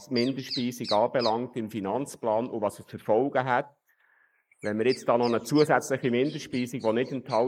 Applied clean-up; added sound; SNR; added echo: neural mask model Resemble Enhance denoiser.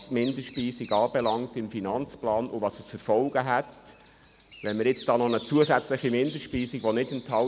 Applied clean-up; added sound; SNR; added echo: none; Bird vocalization, bird call, bird song; 14 dB; none.